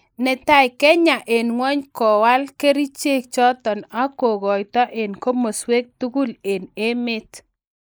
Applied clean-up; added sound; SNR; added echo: neural mask model Resemble Enhance denoiser.